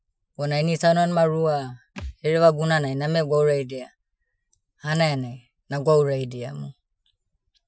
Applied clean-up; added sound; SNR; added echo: classical method Wiener filter.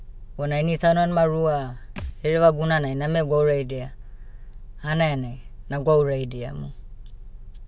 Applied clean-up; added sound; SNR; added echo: none; Thump, thud; 16 dB; none.